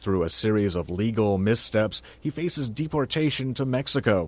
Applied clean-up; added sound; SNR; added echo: none; none; none; none.